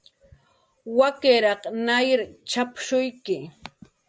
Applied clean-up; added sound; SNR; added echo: none; none; none; none.